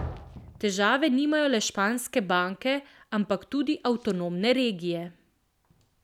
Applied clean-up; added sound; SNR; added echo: none; Slam; 20 dB; none.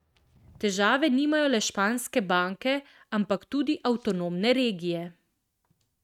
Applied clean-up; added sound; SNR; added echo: neural mask model RNNoise.